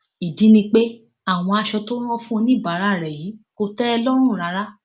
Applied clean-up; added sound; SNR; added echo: none; none; none; none.